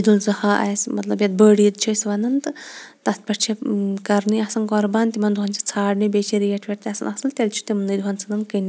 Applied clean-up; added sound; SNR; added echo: none; none; none; none.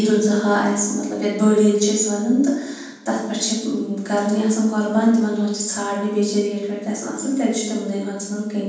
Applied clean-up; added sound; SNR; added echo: none; none; none; reverberation time 1.2 s.